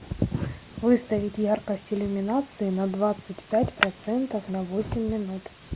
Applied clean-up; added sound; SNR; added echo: none; Shatter; 4 dB; none.